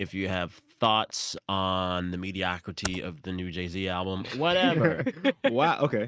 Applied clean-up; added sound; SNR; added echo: neural mask model RNNoise.